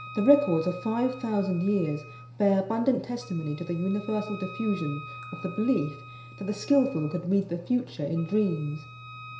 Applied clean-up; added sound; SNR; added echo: none; Wind instrument, woodwind instrument; 18 dB; reverberation time 0.5 s.